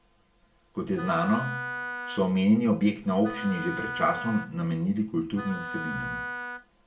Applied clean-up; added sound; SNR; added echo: none; Wind instrument, woodwind instrument; 9 dB; reverberation time 0.2 s.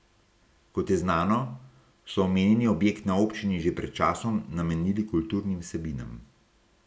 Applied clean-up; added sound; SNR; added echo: none; none; none; none.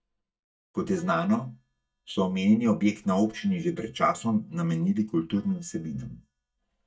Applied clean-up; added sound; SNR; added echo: neural mask model DeepFilterNet 3.